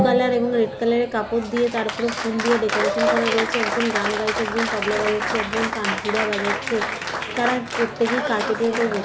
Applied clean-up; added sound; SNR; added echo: none; Applause; 2 dB; none.